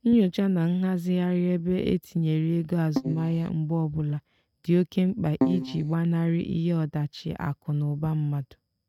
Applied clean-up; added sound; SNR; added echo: neural mask model RNNoise.